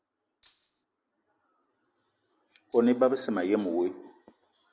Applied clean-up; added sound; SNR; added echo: none; Rattle (instrument); 14 dB; none.